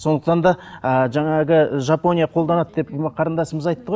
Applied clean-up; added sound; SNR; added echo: none; none; none; none.